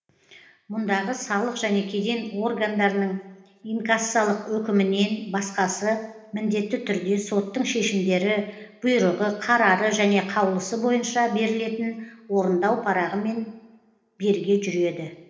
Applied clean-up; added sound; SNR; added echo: none; none; none; reverberation time 1.0 s.